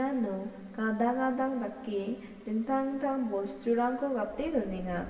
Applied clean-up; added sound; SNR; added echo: none; none; none; reverberation time 2.0 s.